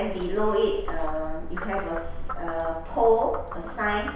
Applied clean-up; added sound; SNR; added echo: none; Frog; 4 dB; reverberation time 0.7 s.